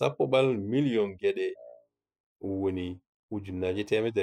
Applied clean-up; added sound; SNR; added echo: classical method spectral subtraction.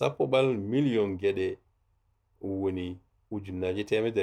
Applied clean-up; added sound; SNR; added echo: none; none; none; none.